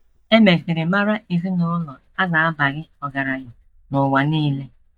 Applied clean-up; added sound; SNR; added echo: neural mask model DeepFilterNet 3.